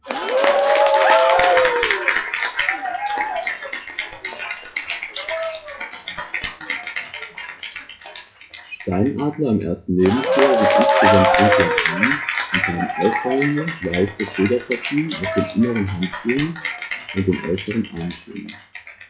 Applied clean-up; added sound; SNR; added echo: classical method WPE with log-MMSE.